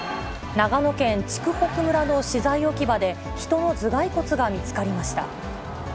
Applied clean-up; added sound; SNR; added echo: none; Vehicle; 11 dB; none.